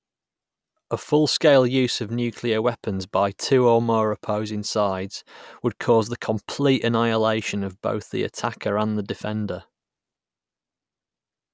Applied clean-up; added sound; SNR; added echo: none; none; none; none.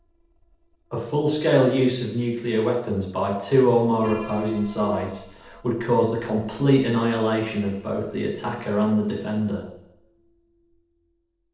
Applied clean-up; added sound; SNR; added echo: neural separator model SepFormer DNS4.